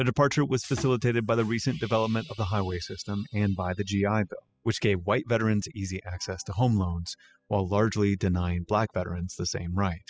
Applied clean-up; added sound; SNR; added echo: classical method spectral subtraction.